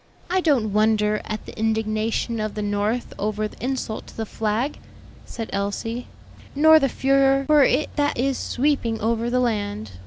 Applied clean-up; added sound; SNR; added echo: none; none; none; none.